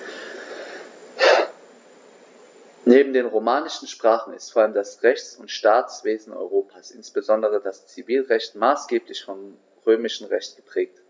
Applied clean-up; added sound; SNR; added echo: none; none; none; none.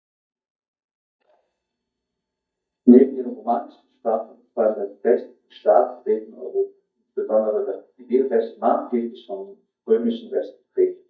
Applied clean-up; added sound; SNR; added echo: neural mask model DeepFilterNet 3.